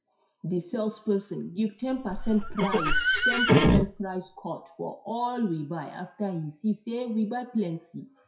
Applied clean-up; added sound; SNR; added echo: classical method WPE with log-MMSE.